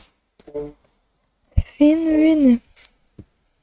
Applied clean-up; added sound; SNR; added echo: neural mask model RNNoise.